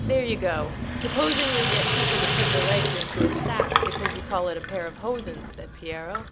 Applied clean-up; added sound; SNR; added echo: none; Sink (filling or washing); -3 dB; none.